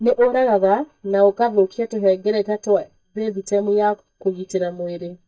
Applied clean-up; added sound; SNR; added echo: neural mask model DeepFilterNet 3.